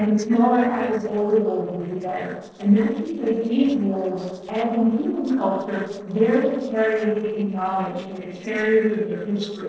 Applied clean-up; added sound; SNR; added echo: neural separator model SepFormer DNS4.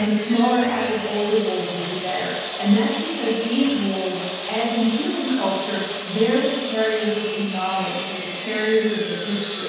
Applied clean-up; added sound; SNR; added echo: none; Sawing; 7 dB; reverberation time 1.2 s.